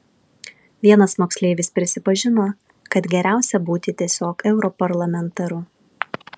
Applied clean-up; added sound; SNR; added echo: none; none; none; none.